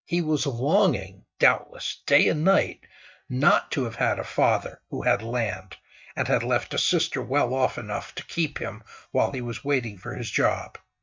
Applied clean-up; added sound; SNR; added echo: neural mask model DeepFilterNet 3.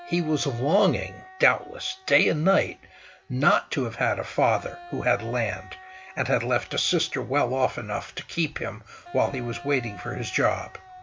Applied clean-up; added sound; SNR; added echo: none; Wind instrument, woodwind instrument; 19 dB; none.